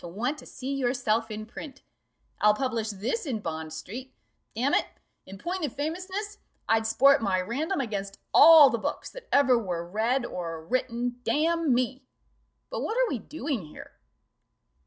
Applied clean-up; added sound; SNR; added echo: none; none; none; none.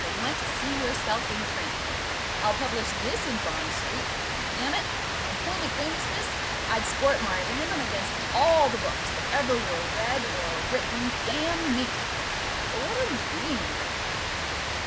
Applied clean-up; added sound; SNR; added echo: none; Rain; -2 dB; none.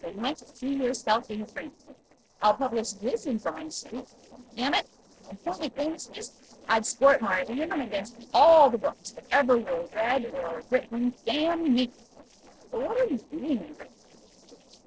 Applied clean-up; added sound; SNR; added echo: neural separator model SepFormer DNS4.